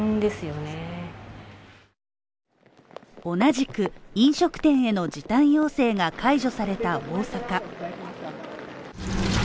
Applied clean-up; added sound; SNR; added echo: none; none; none; none.